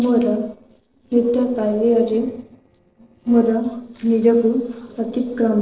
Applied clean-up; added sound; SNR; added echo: neural separator model SepFormer DNS4.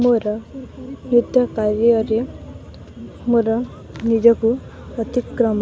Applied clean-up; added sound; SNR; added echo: none; none; none; none.